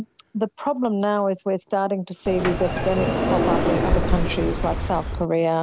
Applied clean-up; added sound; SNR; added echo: none; Sliding door; 1 dB; none.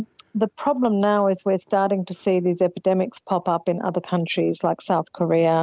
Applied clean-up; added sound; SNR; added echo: none; none; none; none.